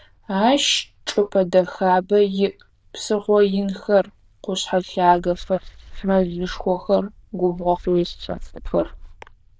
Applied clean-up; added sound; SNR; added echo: neural diffusion model UNIVERSE++.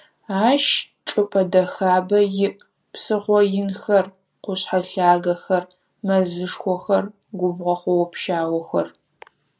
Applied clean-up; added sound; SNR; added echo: none; none; none; none.